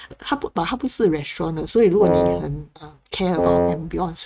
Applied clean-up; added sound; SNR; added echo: neural mask model RNNoise.